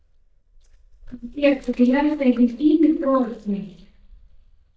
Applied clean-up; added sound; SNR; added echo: neural mask model DeepFilterNet 3.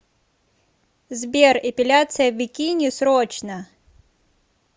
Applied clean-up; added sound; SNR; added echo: none; none; none; none.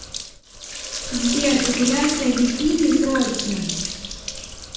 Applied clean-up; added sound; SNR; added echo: none; Sink (filling or washing); 6 dB; reverberation time 1.1 s.